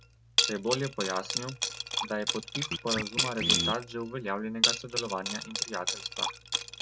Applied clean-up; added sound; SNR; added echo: none; Scratching (performance technique) + Liquid; -3 dB; none.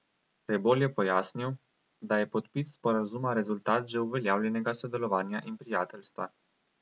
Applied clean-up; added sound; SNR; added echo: none; none; none; none.